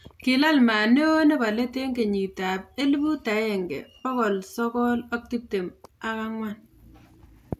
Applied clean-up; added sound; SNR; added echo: none; none; none; none.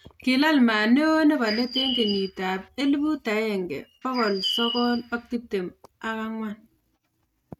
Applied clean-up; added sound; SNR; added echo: neural mask model RNNoise.